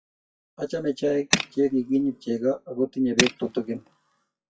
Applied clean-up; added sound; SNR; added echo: classical method WPE with log-MMSE.